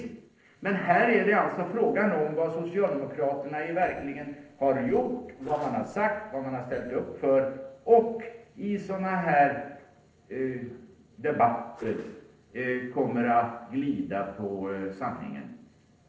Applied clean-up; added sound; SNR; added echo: neural separator model SepFormer DNS4.